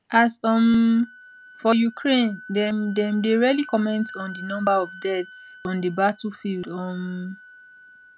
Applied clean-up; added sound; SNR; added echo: none; Wind instrument, woodwind instrument; 20 dB; none.